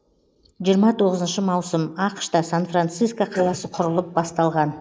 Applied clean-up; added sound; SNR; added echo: neural mask model Resemble Enhance denoiser.